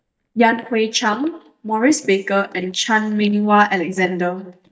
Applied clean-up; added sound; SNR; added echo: neural mask model DeepFilterNet 3.